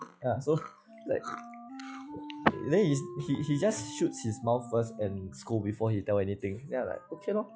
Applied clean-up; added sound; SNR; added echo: classical method log-MMSE.